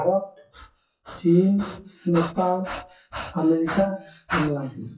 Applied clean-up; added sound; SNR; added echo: classical method WPE with log-MMSE.